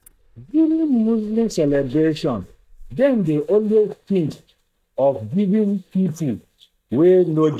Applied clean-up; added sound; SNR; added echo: neural mask model DeepFilterNet 3.